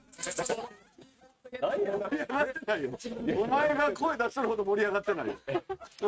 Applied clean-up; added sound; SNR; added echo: neural mask model RNNoise.